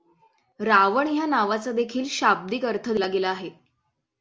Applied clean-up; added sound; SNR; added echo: none; none; none; none.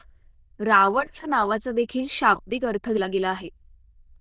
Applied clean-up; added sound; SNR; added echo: neural diffusion model UNIVERSE++.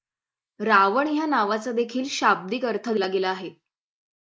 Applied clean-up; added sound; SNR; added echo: neural mask model Resemble Enhance denoiser.